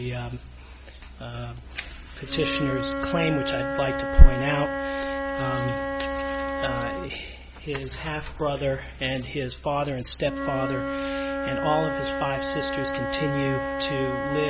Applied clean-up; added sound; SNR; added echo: none; Wind instrument, woodwind instrument; 6 dB; none.